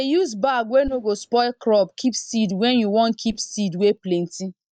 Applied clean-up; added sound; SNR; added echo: neural mask model DeepFilterNet 3.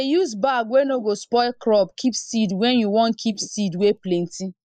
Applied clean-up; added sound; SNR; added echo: neural mask model Resemble Enhance denoiser.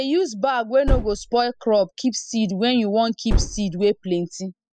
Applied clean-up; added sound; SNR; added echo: classical method spectral subtraction.